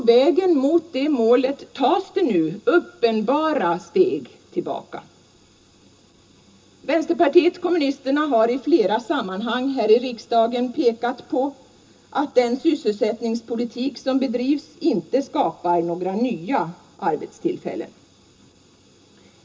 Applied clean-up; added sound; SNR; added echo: none; none; none; reverberation time 0.2 s.